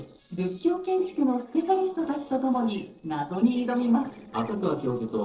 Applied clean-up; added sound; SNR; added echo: neural separator model SepFormer DNS4.